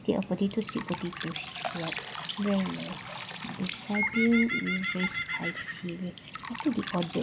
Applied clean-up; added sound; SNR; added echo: none; Bird + Drip; 5 dB; none.